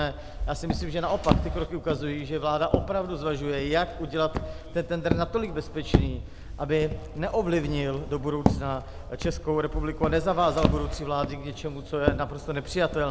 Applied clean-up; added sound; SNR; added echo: none; Walk, footsteps; 3 dB; none.